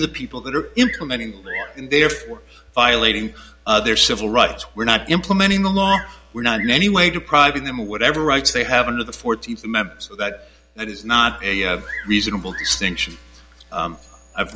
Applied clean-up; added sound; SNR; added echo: none; Bird vocalization, bird call, bird song; 19 dB; none.